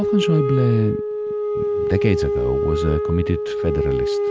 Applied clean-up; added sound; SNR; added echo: none; Wind instrument, woodwind instrument; 0 dB; none.